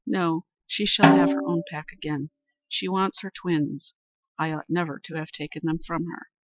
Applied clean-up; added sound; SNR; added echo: classical method spectral subtraction.